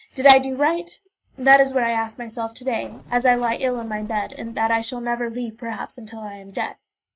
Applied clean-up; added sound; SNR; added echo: neural mask model RNNoise.